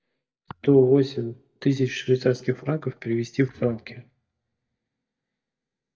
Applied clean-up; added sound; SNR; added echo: neural mask model DeepFilterNet 3.